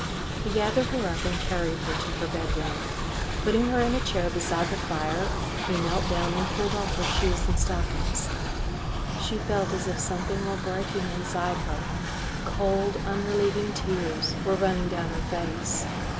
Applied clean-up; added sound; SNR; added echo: none; Train; -1 dB; none.